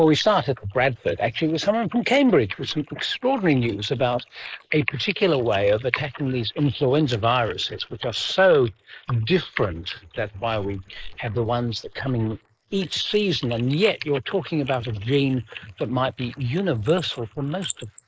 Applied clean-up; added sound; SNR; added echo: neural mask model Resemble Enhance denoiser.